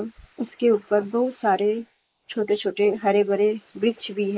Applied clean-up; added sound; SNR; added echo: neural mask model Resemble Enhance denoiser.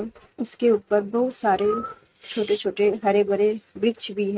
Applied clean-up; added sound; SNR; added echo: neural mask model RNNoise.